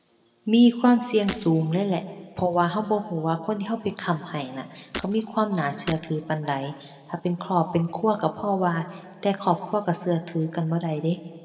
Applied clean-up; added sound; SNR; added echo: none; Shatter; 13 dB; reverberation time 1.6 s.